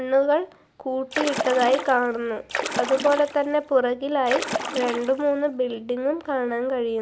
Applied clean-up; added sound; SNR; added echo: none; Splash, splatter; 7 dB; none.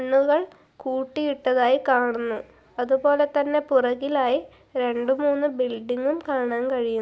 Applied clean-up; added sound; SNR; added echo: none; none; none; none.